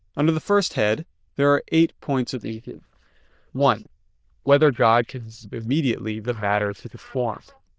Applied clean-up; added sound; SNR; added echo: neural diffusion model UNIVERSE++.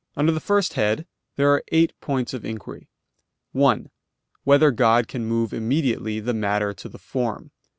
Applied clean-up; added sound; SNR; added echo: none; none; none; none.